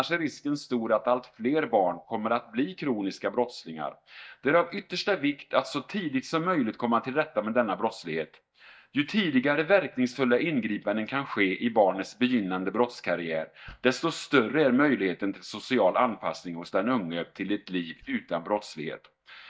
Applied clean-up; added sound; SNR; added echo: neural mask model DeepFilterNet 3.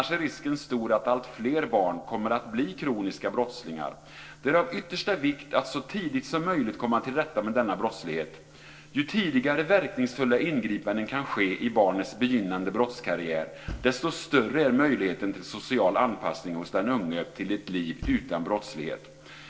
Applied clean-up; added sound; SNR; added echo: neural separator model SepFormer DNS4.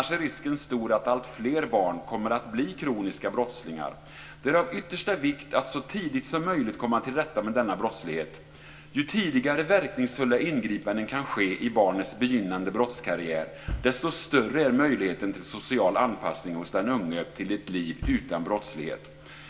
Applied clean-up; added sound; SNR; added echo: none; Bass drum; 10 dB; reverberation time 0.3 s.